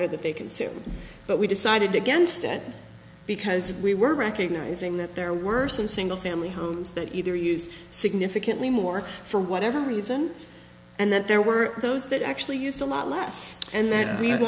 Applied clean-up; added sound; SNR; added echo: none; none; none; none.